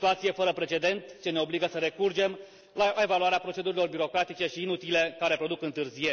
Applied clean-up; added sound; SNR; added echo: none; none; none; none.